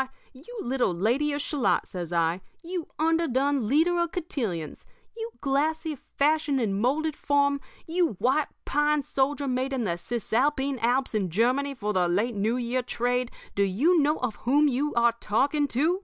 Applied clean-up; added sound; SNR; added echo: none; none; none; none.